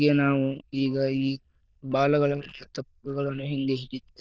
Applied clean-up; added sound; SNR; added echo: neural diffusion model UNIVERSE++.